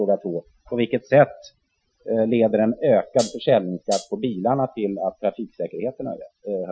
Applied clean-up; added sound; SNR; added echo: classical method Wiener filter.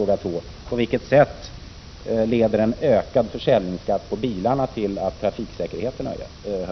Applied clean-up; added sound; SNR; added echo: none; none; none; none.